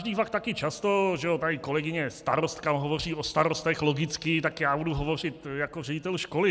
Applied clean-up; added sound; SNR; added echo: none; none; none; none.